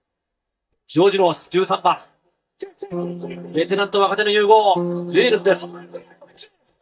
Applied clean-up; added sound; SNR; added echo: neural mask model DeepFilterNet 3.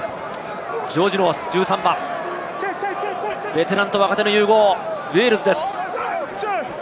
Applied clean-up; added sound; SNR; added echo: none; none; none; none.